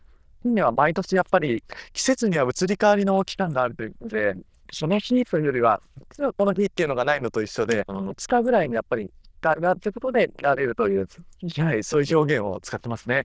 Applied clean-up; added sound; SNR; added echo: neural diffusion model UNIVERSE++.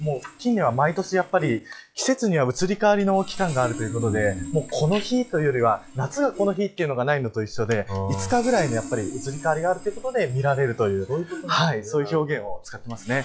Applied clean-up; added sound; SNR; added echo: classical method log-MMSE.